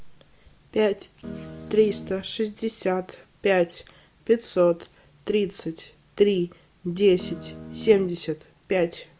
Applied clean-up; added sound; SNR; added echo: none; Guitar; 11 dB; none.